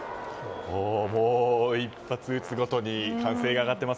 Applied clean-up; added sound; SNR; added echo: none; Brass instrument; 19 dB; none.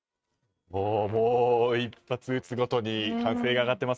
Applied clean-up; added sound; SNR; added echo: neural mask model RNNoise.